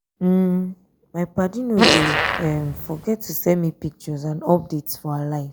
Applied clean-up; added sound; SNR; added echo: none; Fart; -3 dB; none.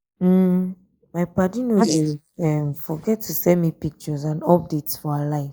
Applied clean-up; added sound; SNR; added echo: neural mask model Resemble Enhance denoiser.